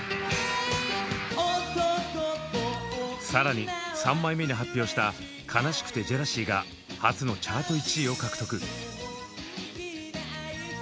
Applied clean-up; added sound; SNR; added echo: none; none; none; none.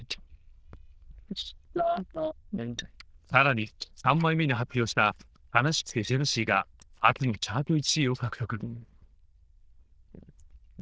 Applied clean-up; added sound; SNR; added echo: neural diffusion model UNIVERSE++.